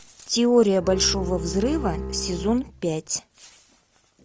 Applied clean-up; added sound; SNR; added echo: none; Bowed string instrument; 7 dB; none.